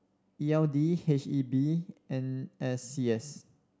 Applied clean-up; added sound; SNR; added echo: none; none; none; none.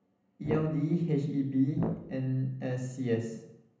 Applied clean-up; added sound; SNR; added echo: none; Brass instrument; 7 dB; reverberation time 0.8 s.